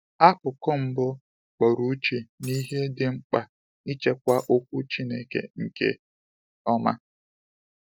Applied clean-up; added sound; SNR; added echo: neural mask model DeepFilterNet 3.